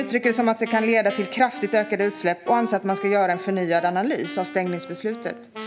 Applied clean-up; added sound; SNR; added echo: none; Wind instrument, woodwind instrument; 14 dB; none.